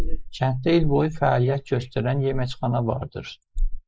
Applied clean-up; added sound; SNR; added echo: neural mask model Resemble Enhance denoiser.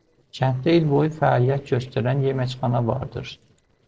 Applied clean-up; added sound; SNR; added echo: neural separator model SepFormer DNS4.